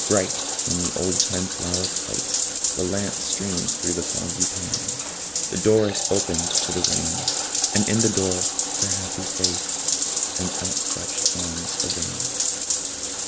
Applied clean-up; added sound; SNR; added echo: none; Bathtub (filling or washing); -4 dB; none.